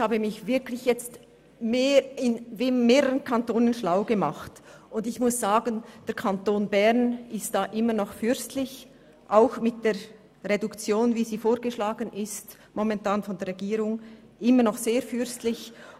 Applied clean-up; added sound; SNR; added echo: none; none; none; none.